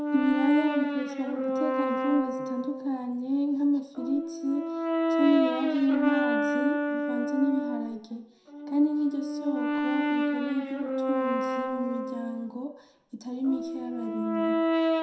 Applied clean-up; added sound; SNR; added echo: none; Brass instrument; 0 dB; reverberation time 0.6 s.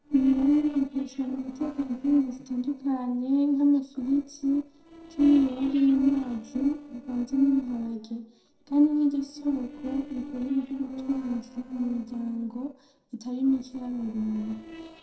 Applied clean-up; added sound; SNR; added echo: neural separator model SepFormer DNS4.